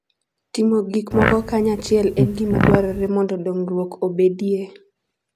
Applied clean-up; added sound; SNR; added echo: none; Fart; 1 dB; none.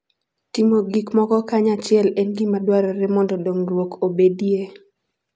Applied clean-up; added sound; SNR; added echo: none; none; none; none.